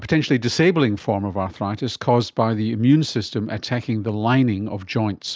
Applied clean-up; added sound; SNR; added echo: none; none; none; none.